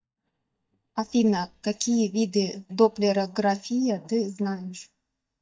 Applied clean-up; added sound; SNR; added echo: neural mask model DeepFilterNet 3.